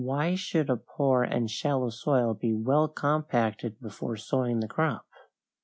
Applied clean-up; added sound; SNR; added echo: none; none; none; none.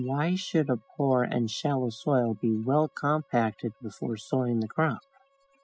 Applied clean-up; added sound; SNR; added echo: classical method spectral subtraction.